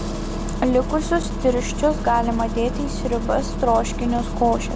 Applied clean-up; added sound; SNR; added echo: none; Engine starting; 3 dB; none.